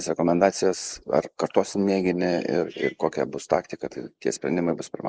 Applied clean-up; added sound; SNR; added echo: neural mask model Resemble Enhance denoiser.